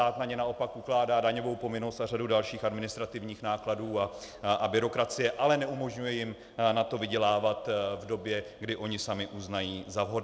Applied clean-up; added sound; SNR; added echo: none; none; none; none.